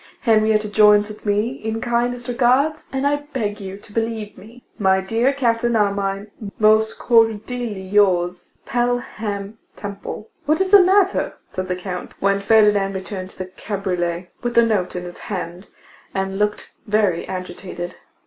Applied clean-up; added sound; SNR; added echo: none; none; none; none.